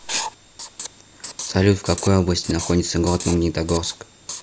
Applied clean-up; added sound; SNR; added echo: none; Writing; 11 dB; none.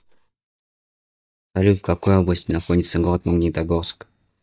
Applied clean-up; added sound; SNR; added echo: neural mask model DeepFilterNet 3.